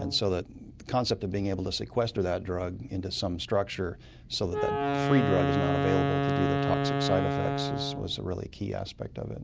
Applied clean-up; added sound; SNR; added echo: none; Wind instrument, woodwind instrument; 1 dB; none.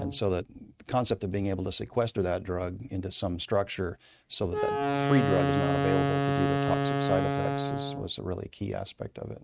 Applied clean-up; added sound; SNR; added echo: neural mask model RNNoise.